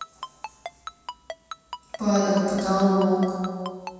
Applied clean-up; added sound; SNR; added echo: none; Ringtone; 14 dB; reverberation time 2.1 s.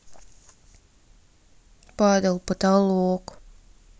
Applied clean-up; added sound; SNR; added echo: none; none; none; none.